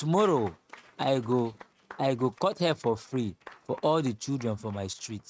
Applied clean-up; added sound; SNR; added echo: neural mask model RNNoise.